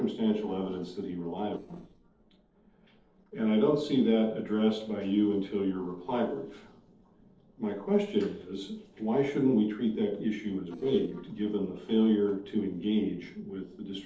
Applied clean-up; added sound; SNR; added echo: neural separator model SepFormer DNS4.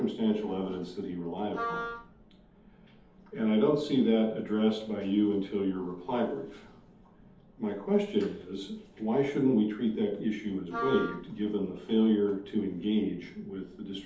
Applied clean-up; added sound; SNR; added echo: none; Wind instrument, woodwind instrument; 7 dB; reverberation time 0.6 s.